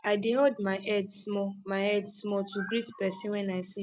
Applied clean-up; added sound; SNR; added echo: none; none; none; none.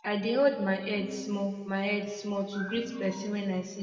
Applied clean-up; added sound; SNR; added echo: none; Piano; 10 dB; reverberation time 1.7 s.